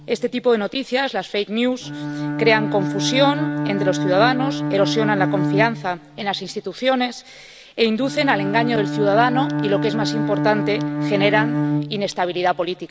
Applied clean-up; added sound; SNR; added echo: none; Bowed string instrument; 3 dB; none.